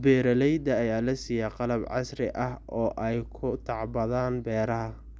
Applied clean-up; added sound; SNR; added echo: none; none; none; none.